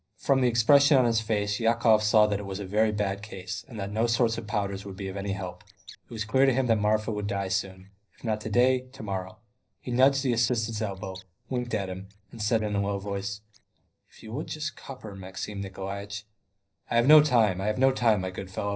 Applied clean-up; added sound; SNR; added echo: neural separator model SepFormer DNS4.